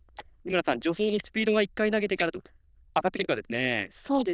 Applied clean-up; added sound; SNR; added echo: neural diffusion model UNIVERSE++.